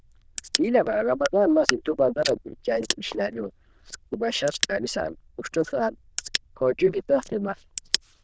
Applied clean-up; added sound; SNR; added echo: neural diffusion model UNIVERSE++.